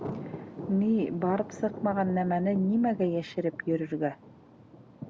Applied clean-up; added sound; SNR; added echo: none; Thunder; 13 dB; none.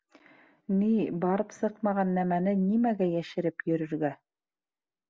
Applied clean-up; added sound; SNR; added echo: none; none; none; none.